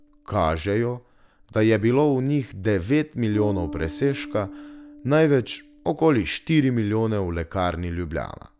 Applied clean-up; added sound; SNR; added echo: none; Bass guitar; 18 dB; none.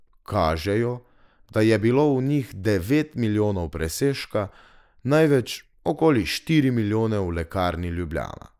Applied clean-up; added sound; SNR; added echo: neural mask model Resemble Enhance denoiser.